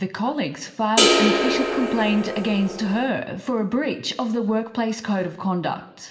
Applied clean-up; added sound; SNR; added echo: none; Crash cymbal; -2 dB; reverberation time 0.8 s.